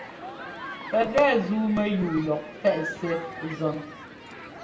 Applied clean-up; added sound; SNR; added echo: none; Human group actions; 12 dB; reverberation time 0.6 s.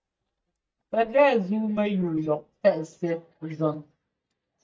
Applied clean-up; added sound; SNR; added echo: neural mask model DeepFilterNet 3.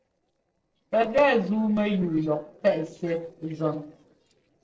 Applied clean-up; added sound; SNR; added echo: neural separator model SepFormer DNS4.